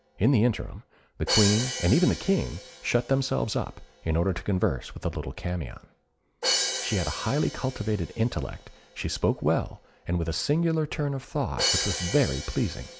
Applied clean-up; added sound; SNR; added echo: none; Crash cymbal; 8 dB; none.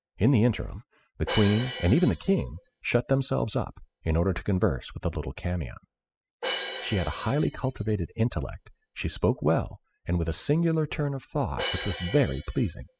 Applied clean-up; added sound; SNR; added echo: classical method spectral subtraction.